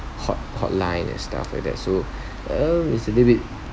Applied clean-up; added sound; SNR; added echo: none; none; none; none.